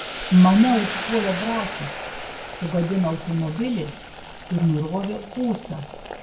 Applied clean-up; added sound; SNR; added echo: none; Boiling; 9 dB; reverberation time 1.0 s.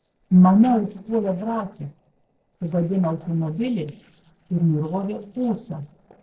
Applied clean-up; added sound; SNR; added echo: neural separator model SepFormer DNS4.